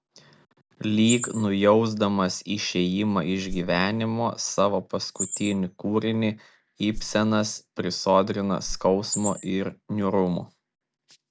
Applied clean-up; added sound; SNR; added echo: none; Whoosh, swoosh, swish + Chirp, tweet; 11 dB; none.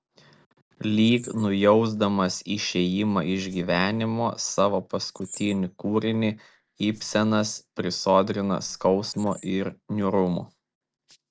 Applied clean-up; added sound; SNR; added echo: neural separator model SepFormer DNS4.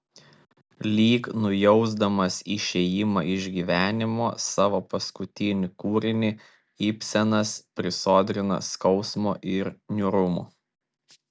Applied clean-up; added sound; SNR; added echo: none; none; none; none.